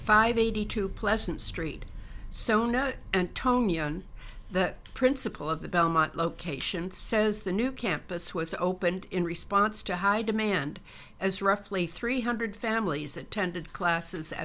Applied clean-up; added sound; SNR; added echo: none; none; none; none.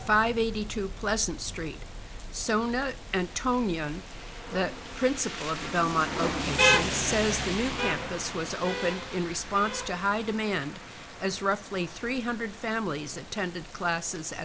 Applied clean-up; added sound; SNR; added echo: none; Rain; 5 dB; none.